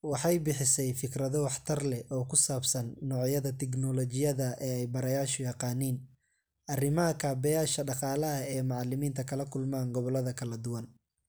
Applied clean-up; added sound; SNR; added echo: none; none; none; none.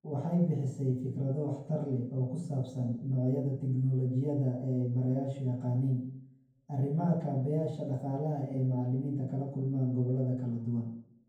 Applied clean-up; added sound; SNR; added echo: none; none; none; reverberation time 0.9 s.